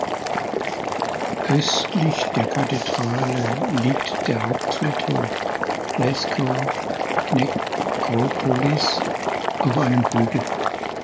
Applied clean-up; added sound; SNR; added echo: none; Boiling; 0 dB; none.